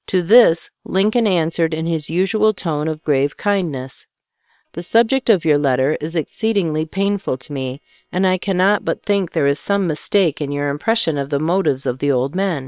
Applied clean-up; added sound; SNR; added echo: neural separator model SepFormer WHAM!.